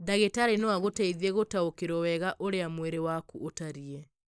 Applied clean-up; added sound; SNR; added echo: neural mask model Resemble Enhance denoiser.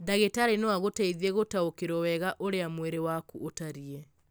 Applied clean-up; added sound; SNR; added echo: none; none; none; none.